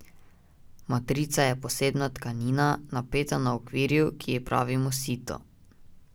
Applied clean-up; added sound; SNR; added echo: none; none; none; none.